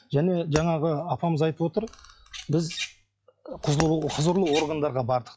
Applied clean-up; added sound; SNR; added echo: classical method log-MMSE.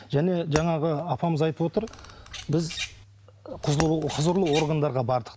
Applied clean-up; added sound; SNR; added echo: none; Bird vocalization, bird call, bird song + Shatter; 12 dB; none.